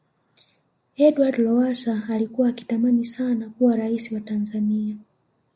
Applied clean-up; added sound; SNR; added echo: none; none; none; none.